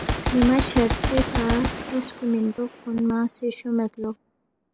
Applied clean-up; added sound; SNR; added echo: none; Gunshot, gunfire; 5 dB; none.